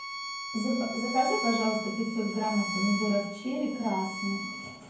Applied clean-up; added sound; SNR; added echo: none; Bowed string instrument; 6 dB; reverberation time 0.9 s.